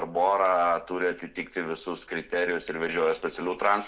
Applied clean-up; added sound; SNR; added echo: none; none; none; none.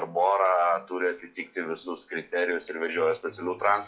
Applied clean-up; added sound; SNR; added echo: classical method log-MMSE.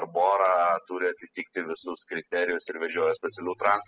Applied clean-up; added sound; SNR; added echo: classical method spectral subtraction.